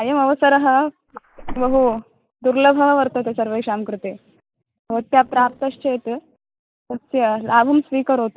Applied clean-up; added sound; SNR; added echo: neural mask model Resemble Enhance denoiser.